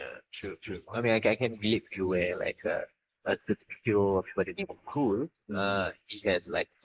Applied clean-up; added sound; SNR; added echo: neural mask model Resemble Enhance denoiser.